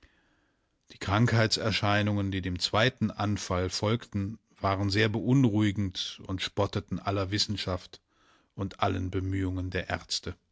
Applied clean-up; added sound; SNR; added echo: none; none; none; none.